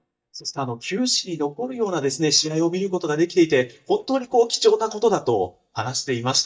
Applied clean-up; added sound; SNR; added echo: neural mask model DeepFilterNet 3.